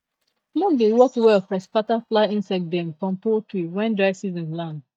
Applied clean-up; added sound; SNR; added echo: neural mask model DeepFilterNet 3.